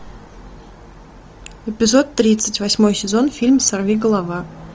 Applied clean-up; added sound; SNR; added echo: none; none; none; none.